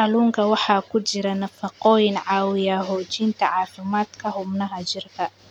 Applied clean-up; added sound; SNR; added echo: none; none; none; none.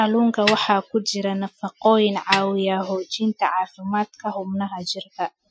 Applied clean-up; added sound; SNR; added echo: classical method Wiener filter.